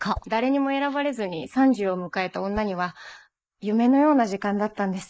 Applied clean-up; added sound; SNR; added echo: neural mask model Resemble Enhance denoiser.